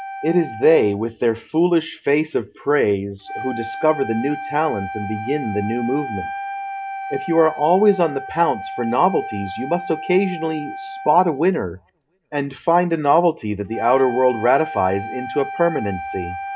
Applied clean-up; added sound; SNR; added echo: none; Wind instrument, woodwind instrument; 11 dB; reverberation time 0.3 s.